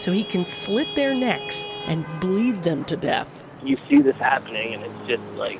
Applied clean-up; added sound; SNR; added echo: none; Traffic noise, roadway noise / Vehicle horn, car horn, honking; 12 dB; none.